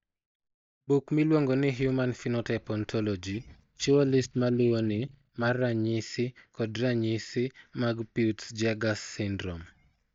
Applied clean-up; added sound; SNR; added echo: neural mask model DeepFilterNet 3.